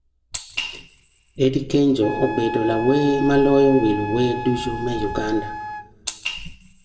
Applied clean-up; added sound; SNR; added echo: none; Wind instrument, woodwind instrument; 11 dB; reverberation time 1.0 s.